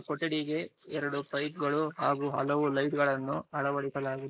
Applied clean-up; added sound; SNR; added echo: neural mask model Resemble Enhance denoiser.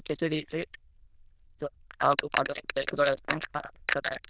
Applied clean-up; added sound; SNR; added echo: neural diffusion model UNIVERSE++.